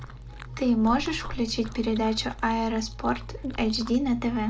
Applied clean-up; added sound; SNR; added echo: none; Chewing, mastication; 17 dB; reverberation time 0.2 s.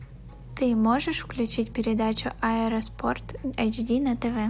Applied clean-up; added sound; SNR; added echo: none; none; none; none.